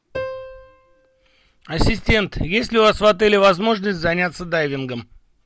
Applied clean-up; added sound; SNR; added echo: none; Piano; 17 dB; none.